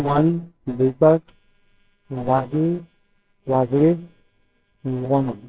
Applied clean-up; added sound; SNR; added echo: neural separator model SepFormer WHAMR!.